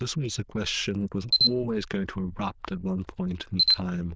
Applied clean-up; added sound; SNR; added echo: neural diffusion model UNIVERSE++.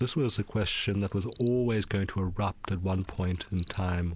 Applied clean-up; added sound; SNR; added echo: none; Camera; 2 dB; none.